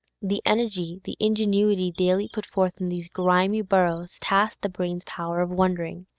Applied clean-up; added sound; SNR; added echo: neural mask model RNNoise.